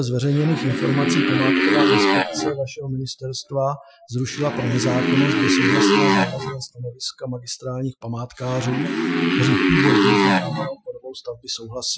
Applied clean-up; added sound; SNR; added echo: classical method Wiener filter.